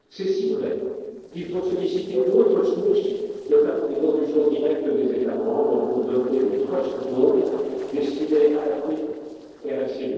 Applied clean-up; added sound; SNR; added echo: neural separator model SepFormer DNS4.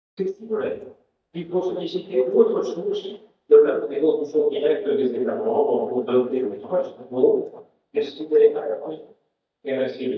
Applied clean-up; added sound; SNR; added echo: neural mask model DeepFilterNet 3.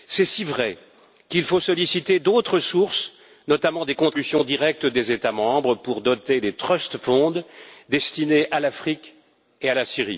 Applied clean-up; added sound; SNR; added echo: none; none; none; none.